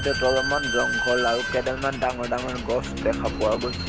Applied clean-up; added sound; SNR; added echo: none; Squeak / Slam; 3 dB; none.